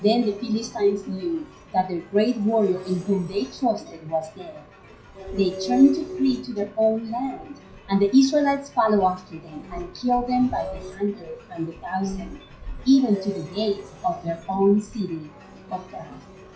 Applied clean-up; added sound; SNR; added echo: classical method WPE with log-MMSE.